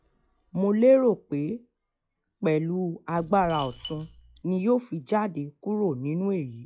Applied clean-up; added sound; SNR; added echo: classical method log-MMSE.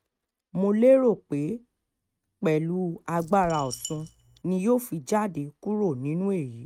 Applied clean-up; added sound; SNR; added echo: neural mask model RNNoise.